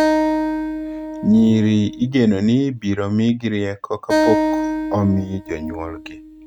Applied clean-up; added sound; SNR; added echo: neural mask model RNNoise.